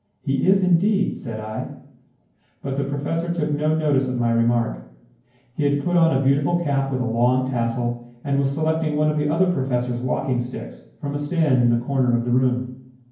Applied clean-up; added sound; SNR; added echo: none; none; none; reverberation time 0.9 s.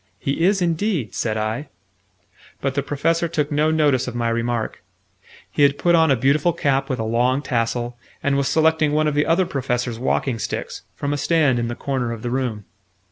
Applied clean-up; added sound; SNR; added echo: none; none; none; none.